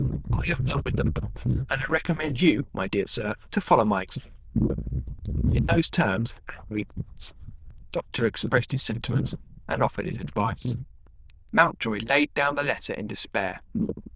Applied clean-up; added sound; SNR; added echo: neural diffusion model UNIVERSE++.